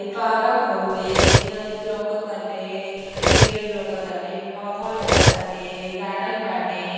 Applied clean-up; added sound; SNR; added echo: none; Cutlery, silverware; -5 dB; reverberation time 2.1 s.